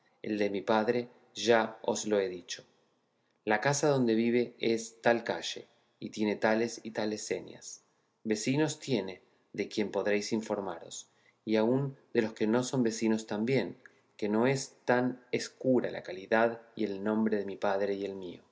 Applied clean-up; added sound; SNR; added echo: none; none; none; none.